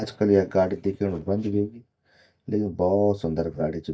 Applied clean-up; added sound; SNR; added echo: neural mask model DeepFilterNet 3.